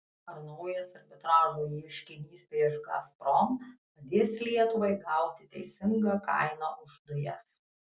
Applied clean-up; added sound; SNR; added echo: none; none; none; none.